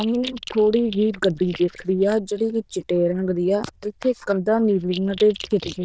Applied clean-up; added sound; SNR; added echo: neural diffusion model UNIVERSE++.